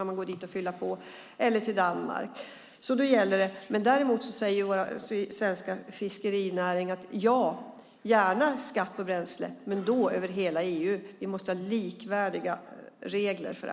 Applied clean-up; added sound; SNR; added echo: none; none; none; none.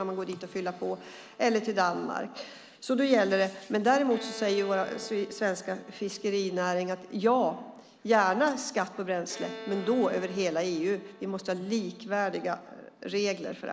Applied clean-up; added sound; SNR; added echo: none; Bowed string instrument; 20 dB; none.